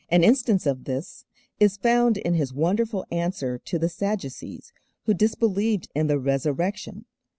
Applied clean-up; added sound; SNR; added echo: none; none; none; none.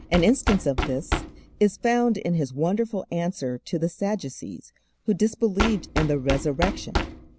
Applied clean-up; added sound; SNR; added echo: none; Knock; 7 dB; none.